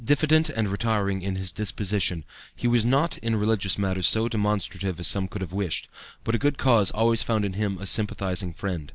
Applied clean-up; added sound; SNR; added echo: none; none; none; none.